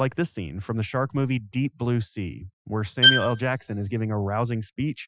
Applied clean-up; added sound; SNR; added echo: classical method Wiener filter.